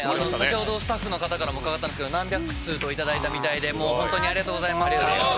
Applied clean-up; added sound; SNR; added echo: none; none; none; none.